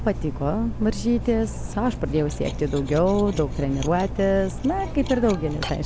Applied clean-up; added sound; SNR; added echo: none; Cutlery, silverware; 7 dB; none.